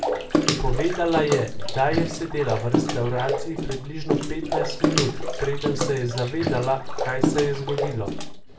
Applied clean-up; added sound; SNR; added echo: none; Bathtub (filling or washing) / Water / Splash, splatter; 2 dB; reverberation time 0.3 s.